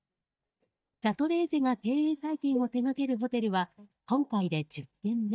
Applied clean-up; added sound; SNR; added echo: neural mask model DeepFilterNet 3.